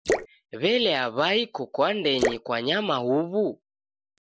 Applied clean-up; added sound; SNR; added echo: none; Drip / Splash, splatter; 8 dB; none.